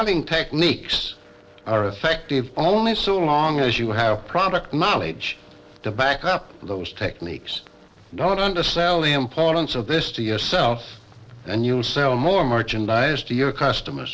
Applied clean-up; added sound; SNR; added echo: neural separator model SepFormer DNS4.